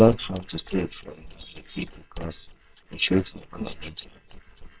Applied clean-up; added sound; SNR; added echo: neural separator model SepFormer WHAMR!.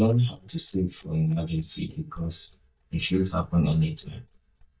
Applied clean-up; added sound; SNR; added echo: neural mask model DeepFilterNet 3.